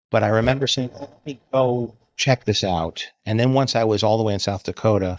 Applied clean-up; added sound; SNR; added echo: neural mask model DeepFilterNet 3.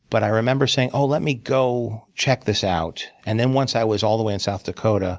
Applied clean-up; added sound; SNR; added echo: none; none; none; none.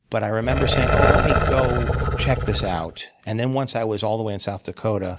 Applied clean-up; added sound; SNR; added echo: none; Growling; -1 dB; none.